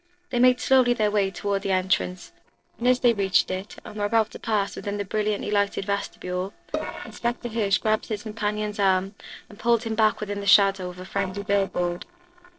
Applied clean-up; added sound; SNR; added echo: neural separator model SepFormer DNS4.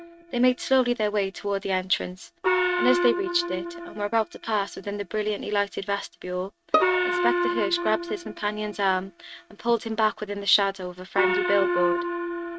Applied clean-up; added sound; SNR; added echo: neural mask model RNNoise.